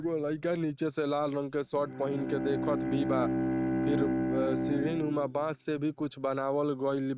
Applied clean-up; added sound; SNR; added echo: neural mask model RNNoise.